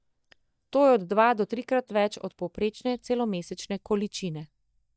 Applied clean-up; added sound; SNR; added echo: neural mask model DeepFilterNet 3.